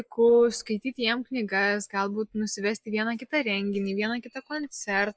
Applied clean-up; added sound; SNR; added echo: neural mask model DeepFilterNet 3.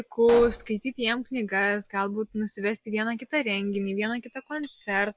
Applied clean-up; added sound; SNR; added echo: none; Explosion; 11 dB; none.